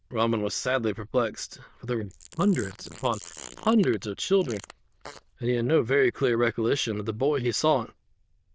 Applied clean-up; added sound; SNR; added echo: neural diffusion model UNIVERSE++.